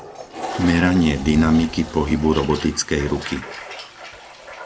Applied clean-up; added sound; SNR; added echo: none; Toilet flush; 12 dB; none.